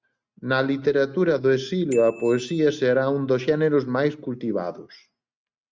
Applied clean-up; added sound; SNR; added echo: neural mask model RNNoise.